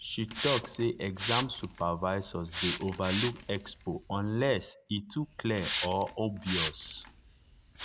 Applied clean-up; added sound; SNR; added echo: none; Hiss; 3 dB; none.